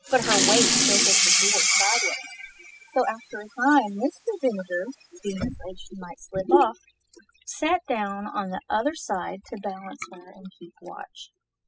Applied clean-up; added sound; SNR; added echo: classical method spectral subtraction.